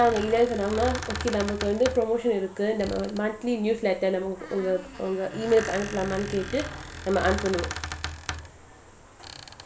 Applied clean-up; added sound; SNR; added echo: none; Squeak; 10 dB; none.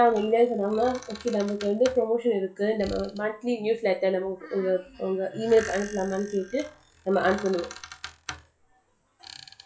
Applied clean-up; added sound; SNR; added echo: classical method log-MMSE.